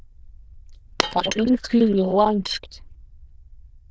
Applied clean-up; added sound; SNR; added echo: neural diffusion model UNIVERSE++.